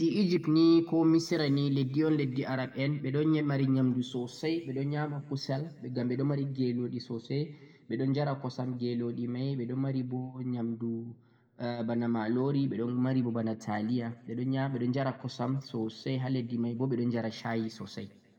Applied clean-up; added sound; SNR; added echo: none; none; none; reverberation time 1.4 s.